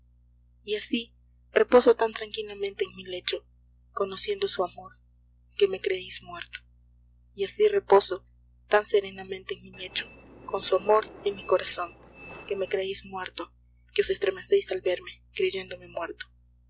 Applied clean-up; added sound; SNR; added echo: none; Train; 18 dB; none.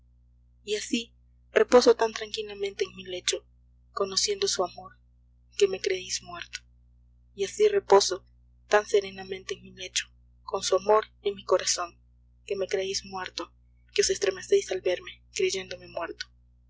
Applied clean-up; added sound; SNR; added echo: none; none; none; none.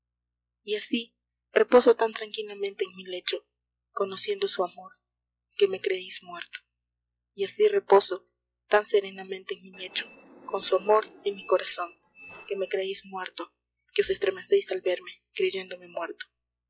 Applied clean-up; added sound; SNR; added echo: classical method log-MMSE.